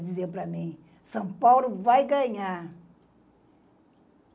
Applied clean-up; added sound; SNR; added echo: none; none; none; none.